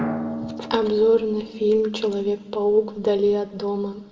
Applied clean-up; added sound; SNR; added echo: none; Drum; 12 dB; reverberation time 1.2 s.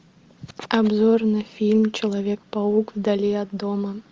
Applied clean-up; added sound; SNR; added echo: none; none; none; none.